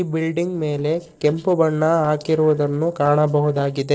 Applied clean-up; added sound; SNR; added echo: neural separator model SepFormer DNS4.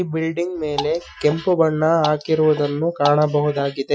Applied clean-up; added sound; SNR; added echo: classical method Wiener filter.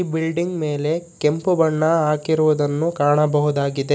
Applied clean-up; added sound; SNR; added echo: none; none; none; none.